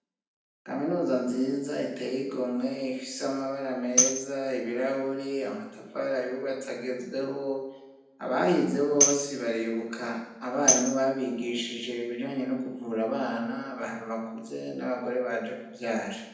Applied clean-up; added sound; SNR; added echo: none; Tambourine; 0 dB; reverberation time 0.9 s.